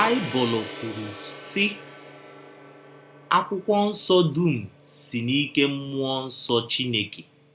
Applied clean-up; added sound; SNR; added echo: none; Gong; 16 dB; none.